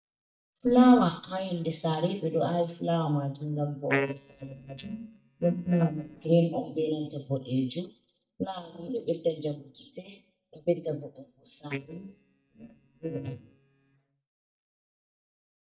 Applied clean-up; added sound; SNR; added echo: neural mask model DeepFilterNet 3.